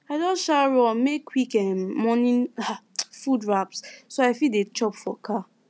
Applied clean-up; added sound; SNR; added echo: none; none; none; none.